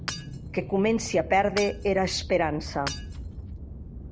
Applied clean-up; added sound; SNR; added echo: none; Shatter / Hammer + Aircraft; 10 dB; none.